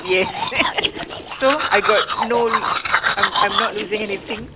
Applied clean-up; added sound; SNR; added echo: none; Domestic sounds, home sounds; 0 dB; none.